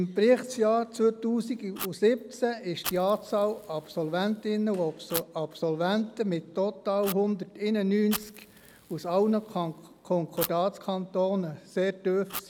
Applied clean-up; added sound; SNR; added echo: none; Fire; 16 dB; none.